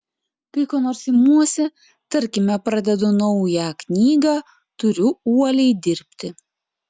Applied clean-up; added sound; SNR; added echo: none; none; none; none.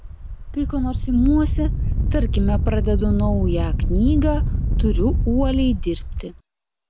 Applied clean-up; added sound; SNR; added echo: none; Wind; -2 dB; none.